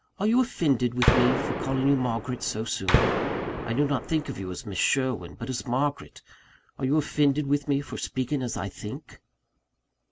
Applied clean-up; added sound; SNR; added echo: none; Gunshot, gunfire; 0 dB; none.